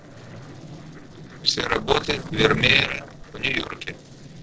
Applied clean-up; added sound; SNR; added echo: neural separator model SepFormer DNS4.